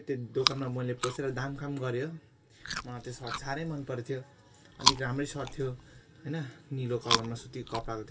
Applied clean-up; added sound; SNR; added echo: none; Chewing, mastication; 1 dB; reverberation time 0.1 s.